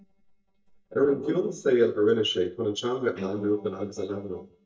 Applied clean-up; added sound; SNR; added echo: neural mask model DeepFilterNet 3.